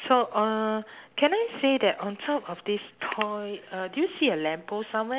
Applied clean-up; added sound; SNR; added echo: none; none; none; none.